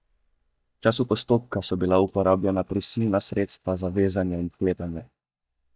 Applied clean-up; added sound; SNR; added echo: neural mask model DeepFilterNet 3.